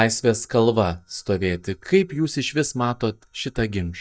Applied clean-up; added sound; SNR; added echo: neural mask model DeepFilterNet 3.